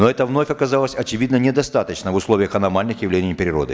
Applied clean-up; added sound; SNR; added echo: none; none; none; none.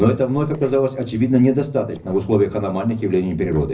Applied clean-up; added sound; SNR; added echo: neural separator model SepFormer DNS4.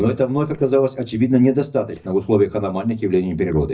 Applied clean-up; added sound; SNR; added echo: neural mask model DeepFilterNet 3.